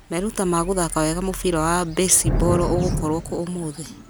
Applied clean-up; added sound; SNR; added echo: none; Thunder / Rain; 5 dB; none.